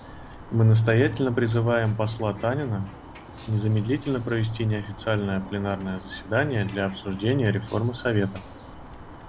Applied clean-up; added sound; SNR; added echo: none; Bird; 16 dB; none.